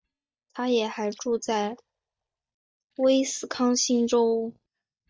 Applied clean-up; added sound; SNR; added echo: neural mask model DeepFilterNet 3.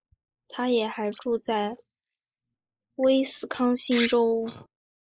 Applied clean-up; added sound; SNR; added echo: neural mask model Resemble Enhance denoiser.